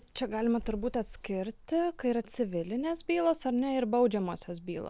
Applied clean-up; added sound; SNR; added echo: none; none; none; none.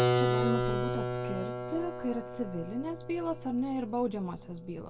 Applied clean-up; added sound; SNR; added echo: none; Keyboard (musical); -1 dB; reverberation time 1.5 s.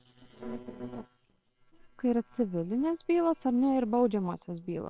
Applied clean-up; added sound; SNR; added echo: neural separator model SepFormer WHAMR!.